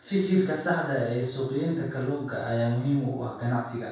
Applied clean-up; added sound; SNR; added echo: none; none; none; reverberation time 0.7 s.